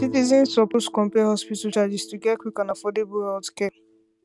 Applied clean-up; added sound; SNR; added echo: neural mask model RNNoise.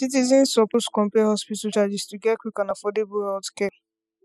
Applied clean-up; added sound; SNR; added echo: classical method spectral subtraction.